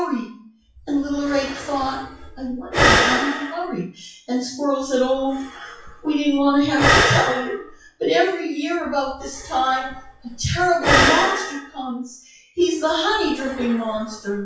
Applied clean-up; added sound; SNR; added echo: classical method WPE with log-MMSE.